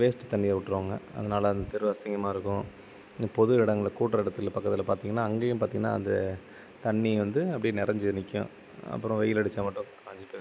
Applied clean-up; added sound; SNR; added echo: none; none; none; none.